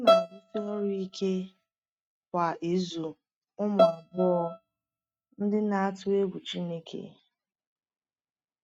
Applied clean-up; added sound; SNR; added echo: neural mask model RNNoise.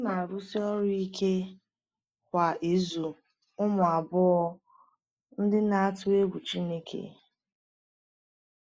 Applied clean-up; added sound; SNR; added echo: neural mask model Resemble Enhance denoiser.